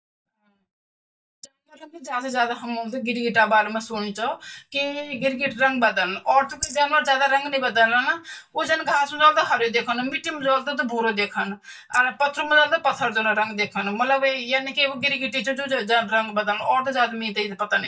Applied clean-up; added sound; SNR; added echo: neural mask model DeepFilterNet 3.